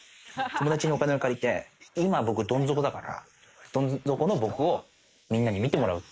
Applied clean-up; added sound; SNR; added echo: neural mask model Resemble Enhance denoiser.